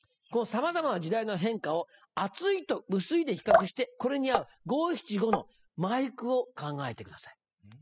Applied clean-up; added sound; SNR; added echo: classical method spectral subtraction.